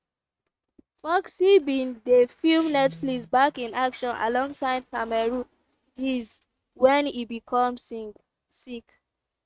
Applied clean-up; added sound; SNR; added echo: neural mask model RNNoise.